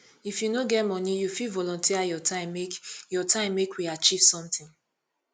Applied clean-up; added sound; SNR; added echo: none; none; none; none.